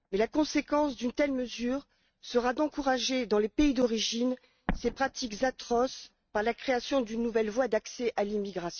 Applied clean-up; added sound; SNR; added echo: neural mask model RNNoise.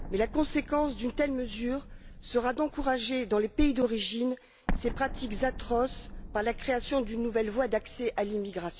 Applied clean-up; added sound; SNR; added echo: none; Explosion; 10 dB; none.